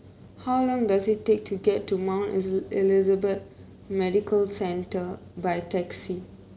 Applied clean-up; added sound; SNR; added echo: none; none; none; none.